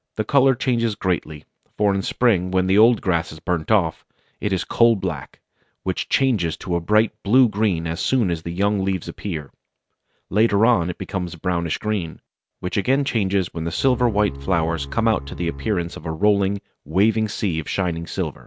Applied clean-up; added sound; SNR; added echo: none; Bowed string instrument; 12 dB; none.